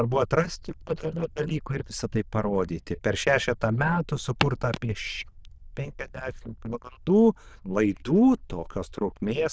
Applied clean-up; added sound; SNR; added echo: neural diffusion model UNIVERSE++.